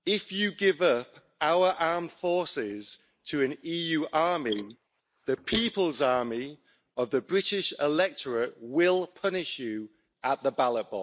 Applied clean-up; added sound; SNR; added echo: neural mask model Resemble Enhance denoiser.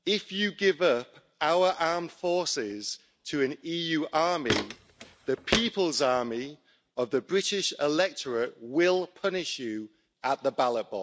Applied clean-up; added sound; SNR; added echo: none; Walk, footsteps; 5 dB; none.